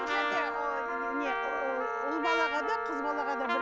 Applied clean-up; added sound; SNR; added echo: none; Trumpet + Wind instrument, woodwind instrument; -3 dB; none.